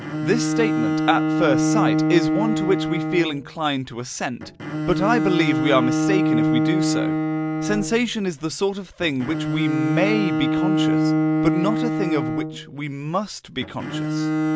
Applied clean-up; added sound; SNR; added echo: none; Bowed string instrument; -2 dB; none.